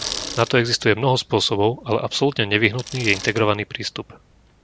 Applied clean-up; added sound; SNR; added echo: none; Bicycle; 15 dB; none.